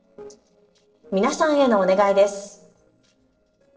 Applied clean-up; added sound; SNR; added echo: neural separator model SepFormer DNS4.